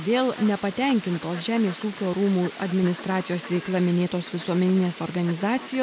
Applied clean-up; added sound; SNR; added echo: none; Fowl; 15 dB; none.